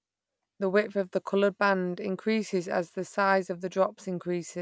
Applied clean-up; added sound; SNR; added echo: none; none; none; none.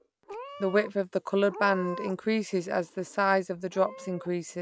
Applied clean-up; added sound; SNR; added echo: none; Meow / Purr; 15 dB; none.